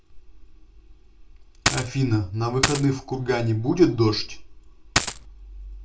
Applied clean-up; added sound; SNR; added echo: none; Coin (dropping); -2 dB; reverberation time 0.2 s.